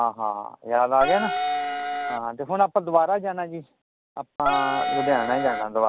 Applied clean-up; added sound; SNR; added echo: none; Wind instrument, woodwind instrument; 1 dB; none.